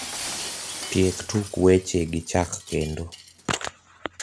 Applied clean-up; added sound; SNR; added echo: none; Shatter; 11 dB; none.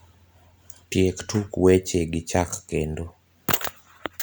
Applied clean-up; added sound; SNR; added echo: none; none; none; none.